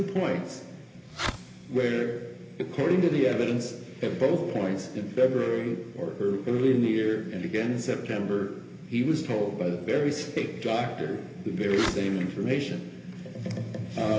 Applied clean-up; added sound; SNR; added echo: none; Fireworks; 8 dB; reverberation time 1.4 s.